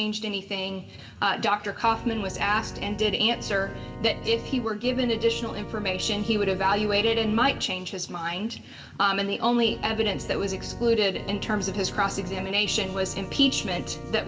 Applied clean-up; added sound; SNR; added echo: none; Organ; 12 dB; reverberation time 1.3 s.